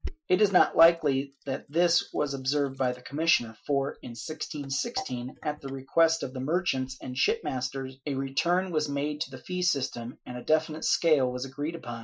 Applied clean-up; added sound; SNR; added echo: classical method Wiener filter.